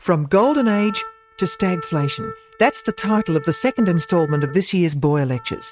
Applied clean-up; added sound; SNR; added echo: neural mask model RNNoise.